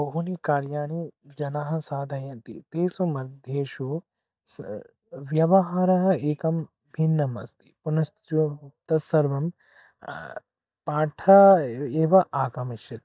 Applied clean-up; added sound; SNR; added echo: neural mask model DeepFilterNet 3.